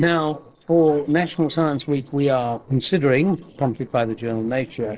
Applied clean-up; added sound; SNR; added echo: neural separator model SepFormer DNS4.